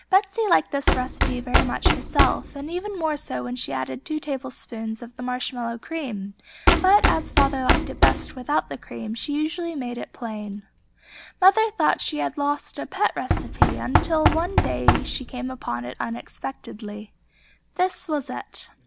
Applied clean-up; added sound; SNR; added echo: none; Knock; 1 dB; none.